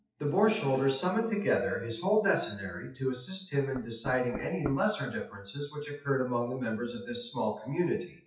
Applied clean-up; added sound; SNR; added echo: classical method WPE with log-MMSE.